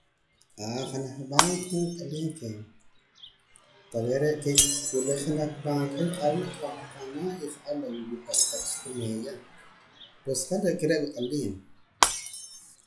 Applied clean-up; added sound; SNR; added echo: classical method log-MMSE.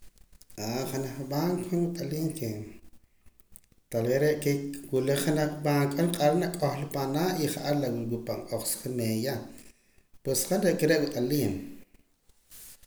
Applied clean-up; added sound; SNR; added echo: none; none; none; none.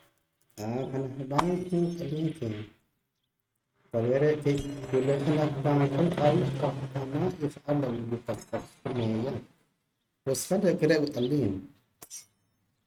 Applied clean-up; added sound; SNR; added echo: neural mask model RNNoise.